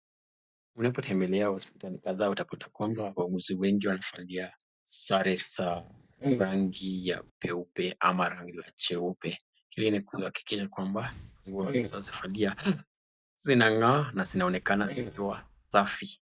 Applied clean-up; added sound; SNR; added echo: neural mask model DeepFilterNet 3.